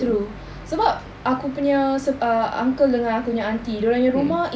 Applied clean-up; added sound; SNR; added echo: none; none; none; none.